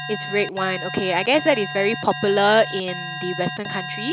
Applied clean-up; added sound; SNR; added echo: none; Alarm; 9 dB; none.